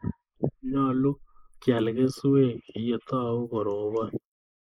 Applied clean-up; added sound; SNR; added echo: neural mask model Resemble Enhance denoiser.